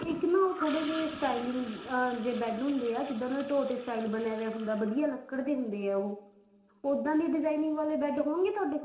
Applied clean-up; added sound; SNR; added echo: none; Toilet flush / Gurgling; 16 dB; reverberation time 1.6 s.